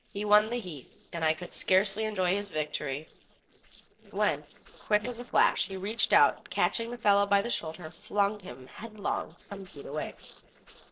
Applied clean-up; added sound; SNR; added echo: neural separator model SepFormer DNS4.